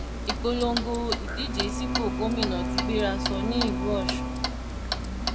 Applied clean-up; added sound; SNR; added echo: none; Clock + Bowed string instrument; -2 dB; none.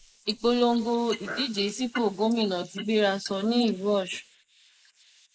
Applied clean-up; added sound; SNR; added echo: neural mask model Resemble Enhance denoiser.